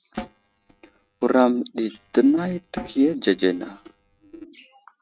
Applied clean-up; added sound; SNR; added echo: neural mask model RNNoise.